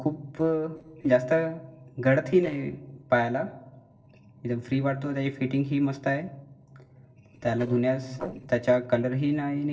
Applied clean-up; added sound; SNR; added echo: neural separator model SepFormer DNS4.